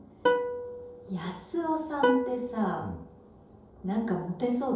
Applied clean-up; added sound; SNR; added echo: none; Plucked string instrument; 0 dB; reverberation time 2.8 s.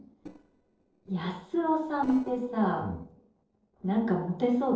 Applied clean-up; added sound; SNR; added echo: neural separator model SepFormer DNS4.